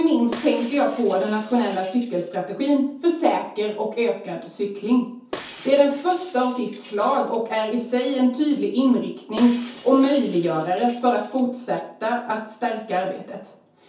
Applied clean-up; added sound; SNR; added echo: none; Shatter; 18 dB; reverberation time 0.6 s.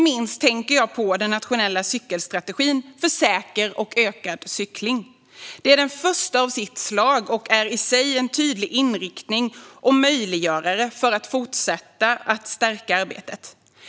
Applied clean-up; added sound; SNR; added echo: none; none; none; none.